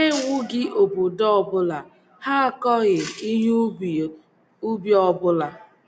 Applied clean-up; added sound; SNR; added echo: none; none; none; none.